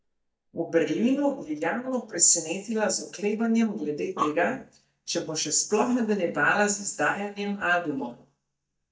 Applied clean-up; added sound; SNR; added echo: neural mask model DeepFilterNet 3.